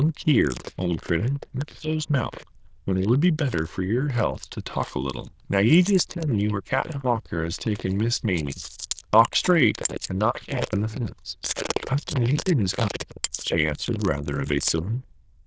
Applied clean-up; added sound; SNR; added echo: neural diffusion model UNIVERSE++.